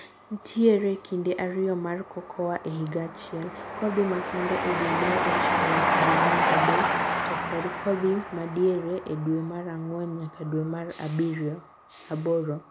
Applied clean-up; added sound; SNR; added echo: none; Train; 1 dB; none.